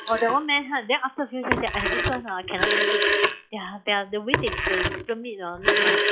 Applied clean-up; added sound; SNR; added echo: classical method log-MMSE.